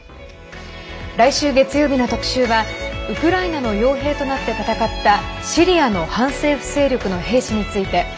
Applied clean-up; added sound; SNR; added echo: none; none; none; none.